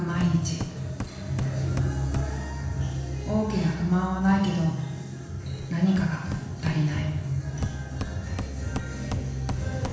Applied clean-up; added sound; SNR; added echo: none; Hammer; 12 dB; reverberation time 1.1 s.